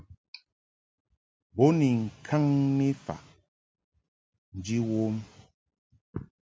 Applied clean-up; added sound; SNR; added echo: none; none; none; none.